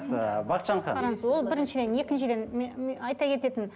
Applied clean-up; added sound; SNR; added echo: none; none; none; none.